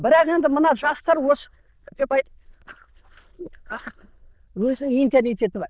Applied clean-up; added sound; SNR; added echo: neural diffusion model UNIVERSE++.